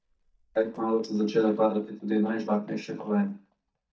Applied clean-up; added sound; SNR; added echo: neural mask model DeepFilterNet 3.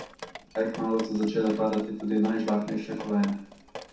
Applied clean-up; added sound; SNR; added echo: none; Drip; 15 dB; reverberation time 0.7 s.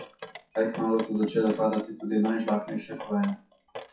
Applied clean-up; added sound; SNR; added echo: classical method WPE with log-MMSE.